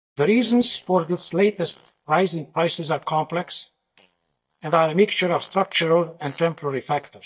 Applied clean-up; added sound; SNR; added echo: neural mask model DeepFilterNet 3.